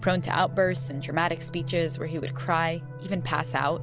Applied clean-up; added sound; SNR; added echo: none; none; none; none.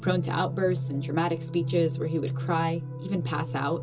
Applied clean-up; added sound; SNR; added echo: none; none; none; reverberation time 0.2 s.